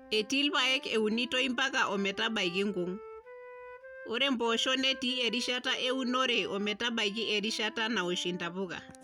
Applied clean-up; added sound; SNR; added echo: none; Wind instrument, woodwind instrument; 18 dB; none.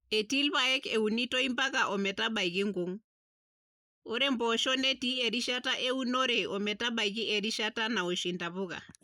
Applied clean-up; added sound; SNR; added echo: neural mask model Resemble Enhance denoiser.